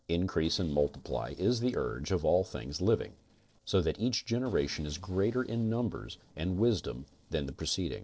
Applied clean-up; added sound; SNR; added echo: neural separator model SepFormer DNS4.